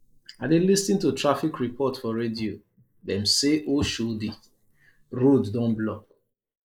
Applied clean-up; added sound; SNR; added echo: neural mask model Resemble Enhance denoiser.